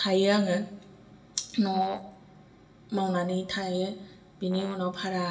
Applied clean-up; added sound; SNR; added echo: none; Brass instrument; 20 dB; reverberation time 0.7 s.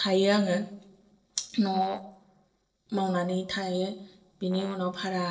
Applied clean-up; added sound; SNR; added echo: neural separator model SepFormer DNS4.